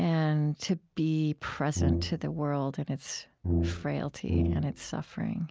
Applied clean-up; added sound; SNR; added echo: none; Brass instrument; 0 dB; none.